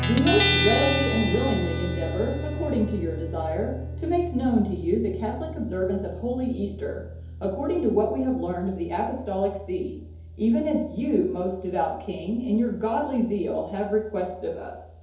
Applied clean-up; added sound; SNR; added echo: none; Guitar; 5 dB; reverberation time 2.2 s.